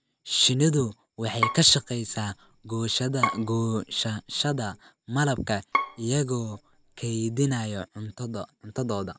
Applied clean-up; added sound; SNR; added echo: none; Bowed string instrument; 7 dB; none.